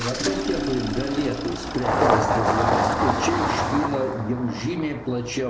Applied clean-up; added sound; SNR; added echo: none; Engine starting; -2 dB; none.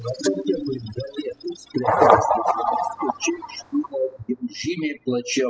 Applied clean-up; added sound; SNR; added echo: classical method spectral subtraction.